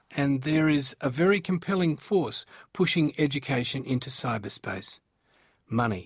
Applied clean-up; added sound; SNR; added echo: none; none; none; none.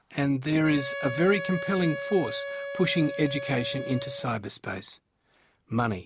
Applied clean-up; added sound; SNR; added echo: none; Wind instrument, woodwind instrument; 9 dB; none.